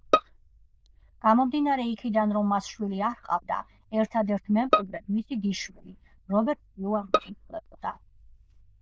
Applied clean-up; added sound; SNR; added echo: neural diffusion model UNIVERSE++.